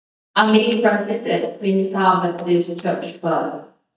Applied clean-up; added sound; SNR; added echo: neural mask model DeepFilterNet 3.